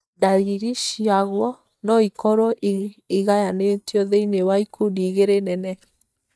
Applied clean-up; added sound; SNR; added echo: neural mask model DeepFilterNet 3.